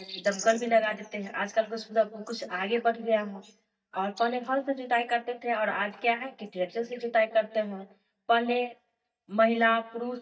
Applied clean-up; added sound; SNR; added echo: neural mask model DeepFilterNet 3.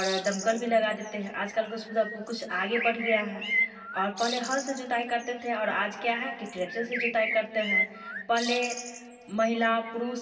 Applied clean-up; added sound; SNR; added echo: none; Bird; 6 dB; reverberation time 2.3 s.